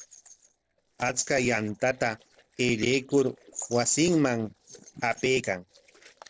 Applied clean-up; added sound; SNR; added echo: neural separator model SepFormer DNS4.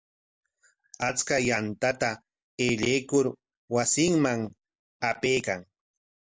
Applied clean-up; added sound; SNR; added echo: none; none; none; none.